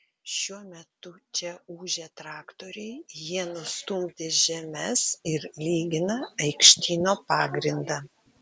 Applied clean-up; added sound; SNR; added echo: none; none; none; none.